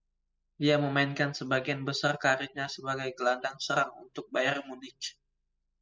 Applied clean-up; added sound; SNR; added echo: classical method spectral subtraction.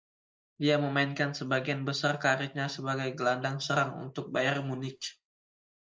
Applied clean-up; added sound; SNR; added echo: neural mask model Resemble Enhance denoiser.